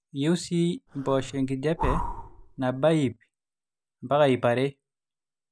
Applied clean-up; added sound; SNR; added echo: none; Breathing; 7 dB; none.